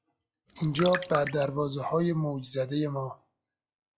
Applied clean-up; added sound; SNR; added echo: classical method log-MMSE.